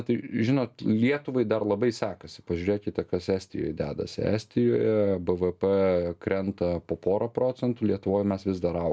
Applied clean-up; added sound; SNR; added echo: none; none; none; none.